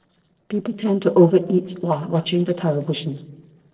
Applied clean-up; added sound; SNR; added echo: neural separator model SepFormer DNS4.